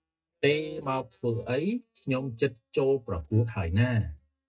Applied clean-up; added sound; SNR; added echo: neural mask model DeepFilterNet 3.